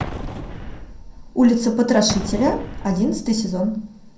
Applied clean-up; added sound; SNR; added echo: none; Explosion; 11 dB; reverberation time 0.5 s.